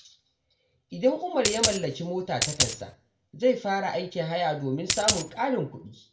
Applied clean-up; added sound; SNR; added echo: none; Coin (dropping); -2 dB; reverberation time 0.3 s.